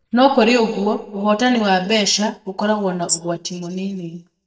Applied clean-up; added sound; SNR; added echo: neural mask model DeepFilterNet 3.